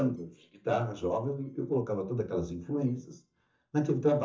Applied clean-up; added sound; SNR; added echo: neural mask model DeepFilterNet 3.